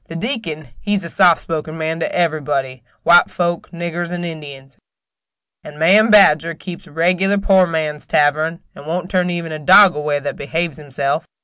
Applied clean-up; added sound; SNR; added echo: none; none; none; none.